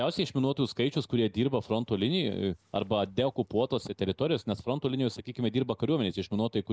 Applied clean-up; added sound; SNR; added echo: none; none; none; none.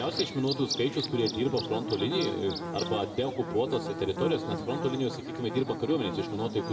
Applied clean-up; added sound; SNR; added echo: none; Buzz / Bird; 6 dB; reverberation time 0.9 s.